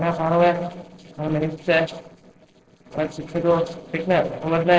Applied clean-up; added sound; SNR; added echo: neural separator model SepFormer DNS4.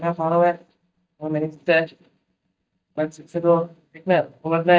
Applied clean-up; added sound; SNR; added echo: neural mask model DeepFilterNet 3.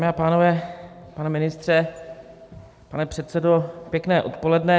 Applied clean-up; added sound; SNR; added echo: none; none; none; none.